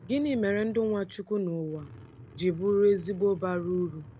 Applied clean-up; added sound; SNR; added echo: none; Truck; 20 dB; none.